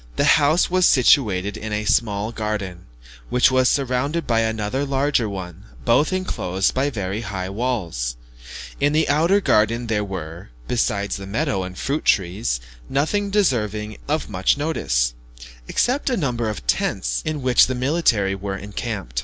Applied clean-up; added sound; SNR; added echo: none; none; none; none.